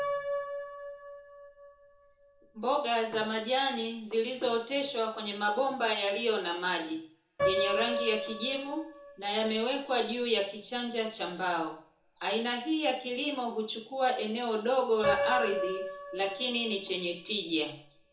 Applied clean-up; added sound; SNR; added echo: none; Piano; 8 dB; reverberation time 0.6 s.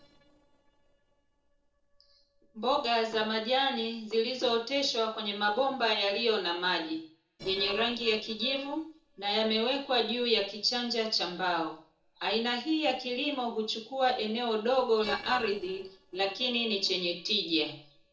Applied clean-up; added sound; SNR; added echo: neural separator model SepFormer DNS4.